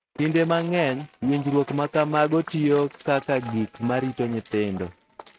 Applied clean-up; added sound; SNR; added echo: neural mask model RNNoise.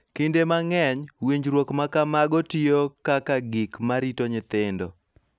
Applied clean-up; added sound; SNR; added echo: none; none; none; none.